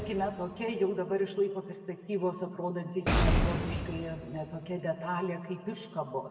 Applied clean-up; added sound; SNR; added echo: none; Boom; 1 dB; reverberation time 1.7 s.